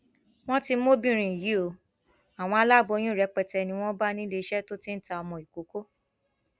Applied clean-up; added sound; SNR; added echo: none; none; none; none.